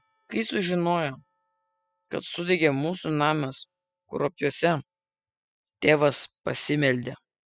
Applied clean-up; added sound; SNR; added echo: classical method spectral subtraction.